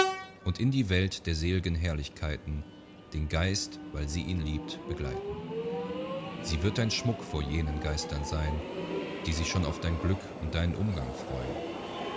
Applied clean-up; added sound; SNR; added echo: none; Train; 6 dB; none.